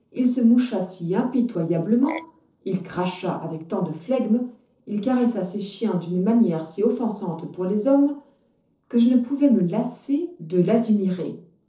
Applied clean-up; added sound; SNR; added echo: neural separator model SepFormer DNS4.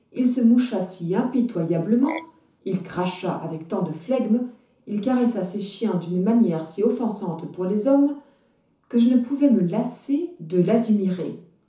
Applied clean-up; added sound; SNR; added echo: none; Frog; 19 dB; reverberation time 0.9 s.